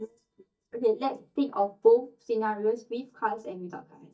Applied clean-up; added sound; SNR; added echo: neural mask model DeepFilterNet 3.